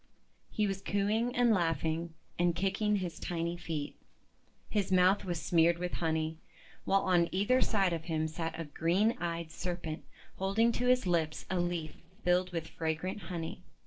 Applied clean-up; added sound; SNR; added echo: neural separator model SepFormer DNS4.